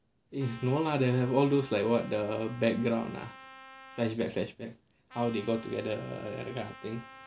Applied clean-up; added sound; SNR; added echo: none; Trumpet; 19 dB; none.